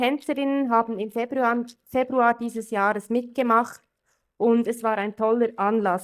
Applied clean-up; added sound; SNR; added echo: neural mask model DeepFilterNet 3.